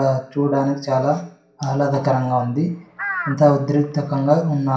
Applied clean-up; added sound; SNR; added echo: none; Crow; 12 dB; reverberation time 0.5 s.